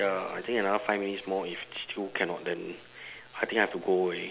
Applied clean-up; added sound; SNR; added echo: none; none; none; none.